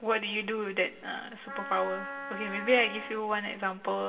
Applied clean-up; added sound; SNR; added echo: none; Wind instrument, woodwind instrument; 9 dB; reverberation time 1.2 s.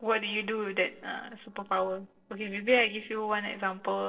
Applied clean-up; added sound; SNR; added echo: neural separator model SepFormer DNS4.